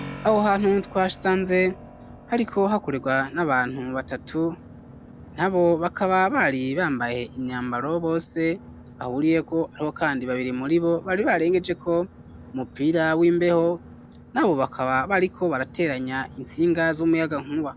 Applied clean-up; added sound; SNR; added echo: none; Keyboard (musical) + Boat, Water vehicle; 20 dB; none.